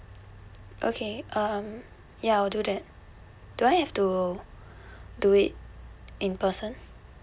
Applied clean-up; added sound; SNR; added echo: none; Insect; 19 dB; none.